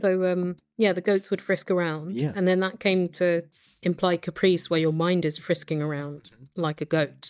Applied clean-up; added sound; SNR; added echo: neural mask model DeepFilterNet 3.